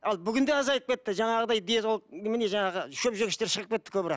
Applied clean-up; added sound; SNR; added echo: none; none; none; none.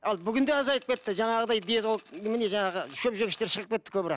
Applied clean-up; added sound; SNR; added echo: none; Rattle; 16 dB; none.